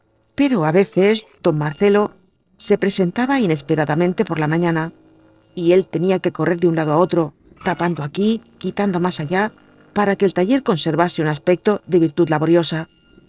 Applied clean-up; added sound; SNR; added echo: neural separator model SepFormer DNS4.